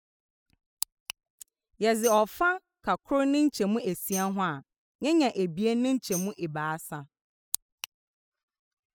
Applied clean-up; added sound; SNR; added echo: classical method spectral subtraction.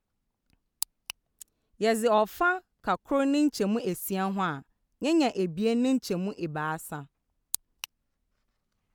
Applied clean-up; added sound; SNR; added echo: none; none; none; none.